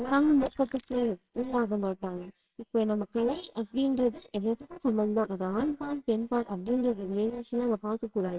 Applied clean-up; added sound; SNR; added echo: neural separator model SepFormer WHAMR!.